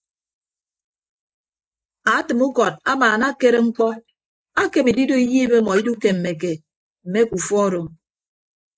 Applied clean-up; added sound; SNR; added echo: neural mask model Resemble Enhance denoiser.